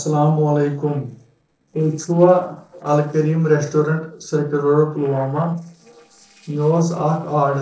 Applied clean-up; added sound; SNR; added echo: neural separator model SepFormer DNS4.